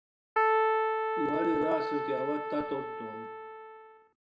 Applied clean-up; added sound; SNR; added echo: none; Keyboard (musical); -4 dB; reverberation time 0.8 s.